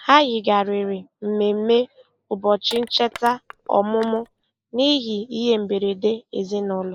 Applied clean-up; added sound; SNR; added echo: neural mask model Resemble Enhance denoiser.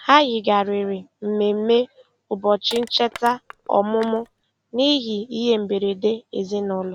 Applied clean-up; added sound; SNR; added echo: none; Crushing; 19 dB; none.